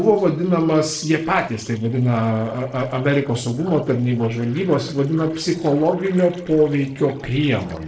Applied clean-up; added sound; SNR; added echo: neural separator model SepFormer DNS4.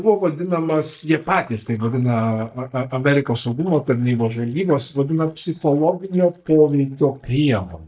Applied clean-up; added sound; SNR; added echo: neural mask model DeepFilterNet 3.